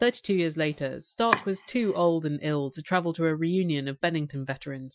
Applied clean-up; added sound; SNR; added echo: classical method Wiener filter.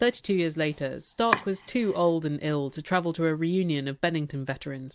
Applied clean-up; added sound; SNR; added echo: none; Domestic sounds, home sounds; 12 dB; none.